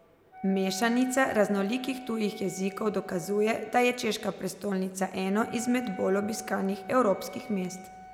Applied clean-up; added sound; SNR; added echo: none; Wind instrument, woodwind instrument; 17 dB; none.